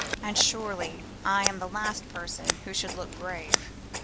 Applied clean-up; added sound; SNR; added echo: none; Scissors; 2 dB; none.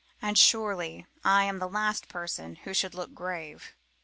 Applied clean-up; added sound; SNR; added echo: none; none; none; none.